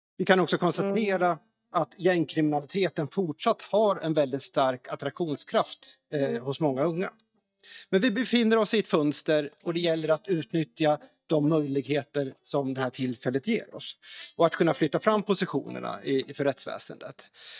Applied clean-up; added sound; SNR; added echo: neural mask model DeepFilterNet 3.